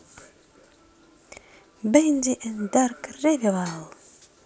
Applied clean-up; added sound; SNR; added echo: none; none; none; none.